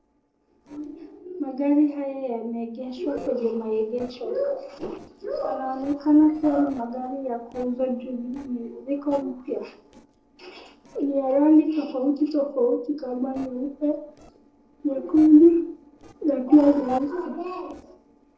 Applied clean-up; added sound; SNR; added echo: neural separator model SepFormer DNS4.